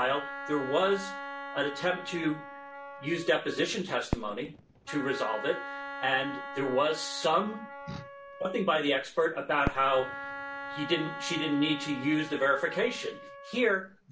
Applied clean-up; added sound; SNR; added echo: none; Fireworks + Wind instrument, woodwind instrument; 10 dB; none.